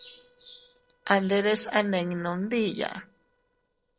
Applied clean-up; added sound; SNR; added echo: neural separator model SepFormer DNS4.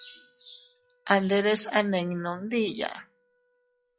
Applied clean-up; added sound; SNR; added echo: classical method log-MMSE.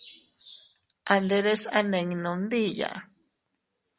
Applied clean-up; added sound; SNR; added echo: none; none; none; none.